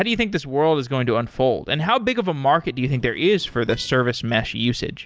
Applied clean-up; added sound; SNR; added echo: neural separator model SepFormer DNS4.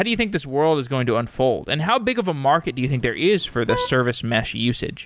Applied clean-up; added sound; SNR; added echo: none; Vehicle horn, car horn, honking; 11 dB; none.